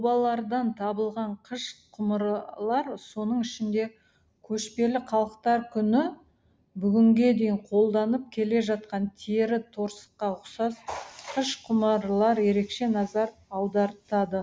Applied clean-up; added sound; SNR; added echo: none; none; none; none.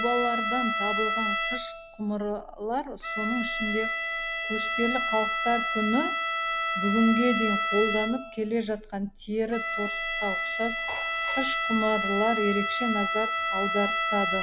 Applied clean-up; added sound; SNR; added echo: none; Bowed string instrument; 0 dB; none.